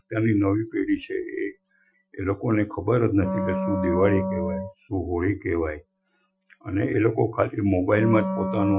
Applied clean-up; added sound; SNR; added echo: classical method Wiener filter.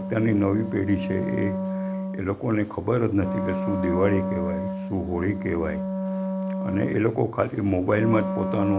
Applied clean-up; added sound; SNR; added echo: none; Wind instrument, woodwind instrument; 4 dB; none.